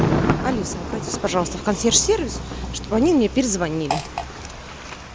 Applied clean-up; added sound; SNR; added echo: none; Fart + Thunder; 5 dB; none.